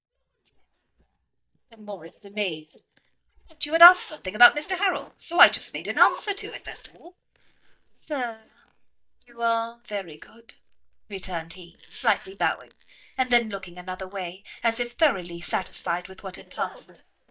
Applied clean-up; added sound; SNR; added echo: neural mask model DeepFilterNet 3.